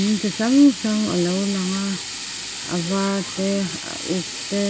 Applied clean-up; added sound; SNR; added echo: none; Sink (filling or washing); 9 dB; none.